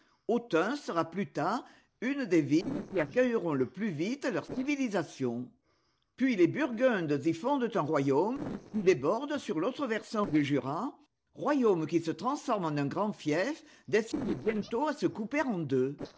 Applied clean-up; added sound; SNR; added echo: neural separator model SepFormer DNS4.